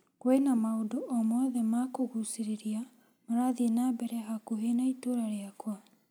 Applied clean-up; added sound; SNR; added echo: none; none; none; none.